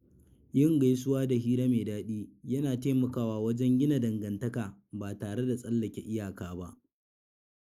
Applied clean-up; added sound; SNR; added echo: neural mask model Resemble Enhance denoiser.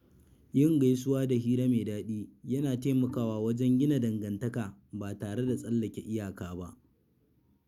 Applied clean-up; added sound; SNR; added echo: none; Bowed string instrument; 20 dB; none.